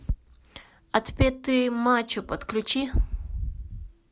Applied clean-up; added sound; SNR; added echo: none; none; none; none.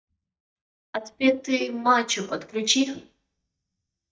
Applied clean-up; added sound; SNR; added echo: neural mask model DeepFilterNet 3.